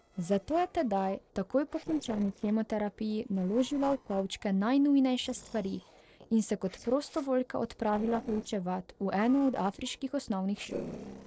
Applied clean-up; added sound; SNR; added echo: neural separator model SepFormer DNS4.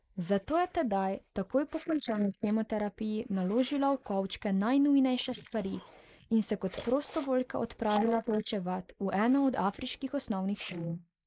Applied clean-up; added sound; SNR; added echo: neural mask model Resemble Enhance denoiser.